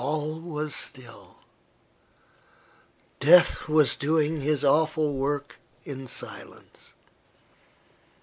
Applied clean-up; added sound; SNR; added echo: none; none; none; none.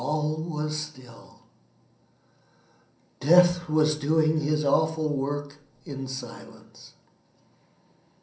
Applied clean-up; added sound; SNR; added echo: none; none; none; reverberation time 0.6 s.